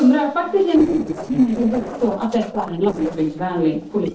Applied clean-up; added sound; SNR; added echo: neural separator model SepFormer DNS4.